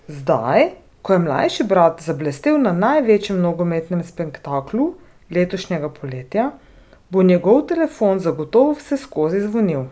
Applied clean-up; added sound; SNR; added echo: none; none; none; none.